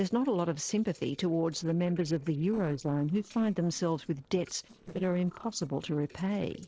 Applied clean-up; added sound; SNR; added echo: neural separator model SepFormer DNS4.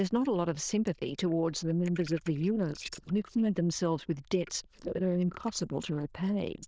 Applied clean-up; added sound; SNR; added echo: neural diffusion model UNIVERSE++.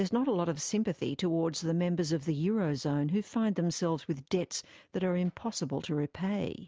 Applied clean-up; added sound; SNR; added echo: none; none; none; none.